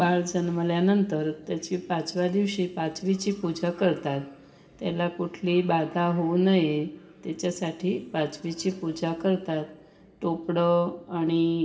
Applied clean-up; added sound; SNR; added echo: none; none; none; reverberation time 2.0 s.